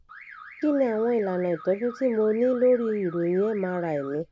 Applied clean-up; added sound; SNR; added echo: neural mask model Resemble Enhance denoiser.